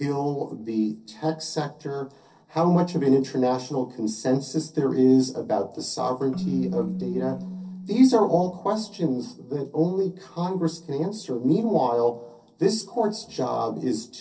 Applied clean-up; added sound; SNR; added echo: neural separator model SepFormer DNS4.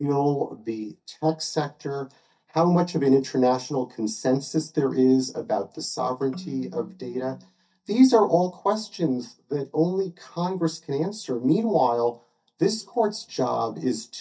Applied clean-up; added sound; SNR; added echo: neural mask model DeepFilterNet 3.